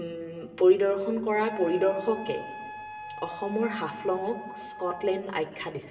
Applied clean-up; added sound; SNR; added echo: none; Wind instrument, woodwind instrument; 14 dB; reverberation time 1.3 s.